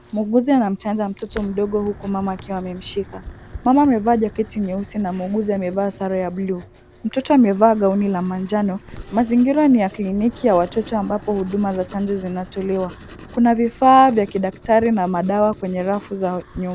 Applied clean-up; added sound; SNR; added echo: none; Wind / Breathing + Writing; 20 dB; none.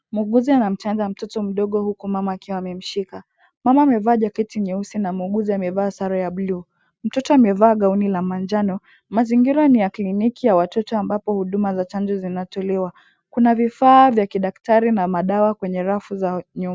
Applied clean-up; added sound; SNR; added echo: none; none; none; none.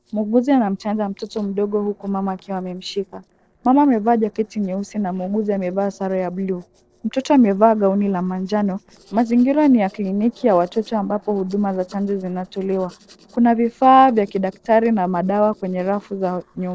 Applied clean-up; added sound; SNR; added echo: neural separator model SepFormer DNS4.